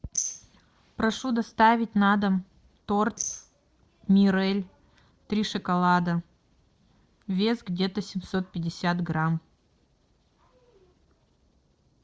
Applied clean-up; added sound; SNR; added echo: neural separator model SepFormer DNS4.